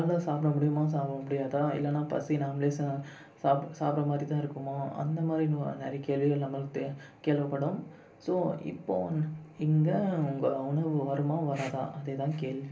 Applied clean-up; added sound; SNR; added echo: none; none; none; reverberation time 0.3 s.